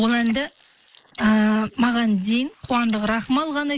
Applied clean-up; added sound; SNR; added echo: neural mask model Resemble Enhance denoiser.